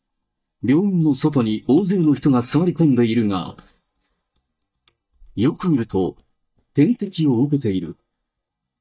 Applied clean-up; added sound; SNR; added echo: neural mask model DeepFilterNet 3.